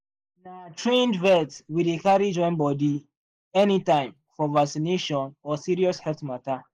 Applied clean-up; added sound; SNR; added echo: neural mask model Resemble Enhance denoiser.